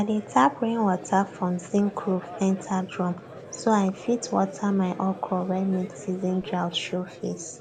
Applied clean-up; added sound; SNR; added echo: none; Crowd; 15 dB; none.